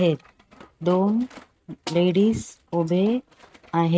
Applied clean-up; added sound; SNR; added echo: neural mask model RNNoise.